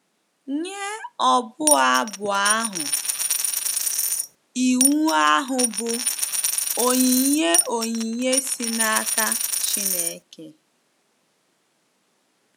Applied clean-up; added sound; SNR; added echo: none; Coin (dropping); 0 dB; none.